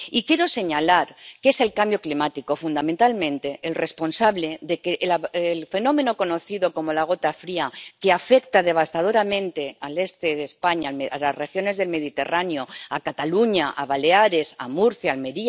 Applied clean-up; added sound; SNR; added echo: none; none; none; none.